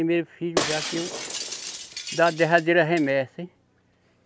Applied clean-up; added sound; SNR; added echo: none; Shatter; 8 dB; none.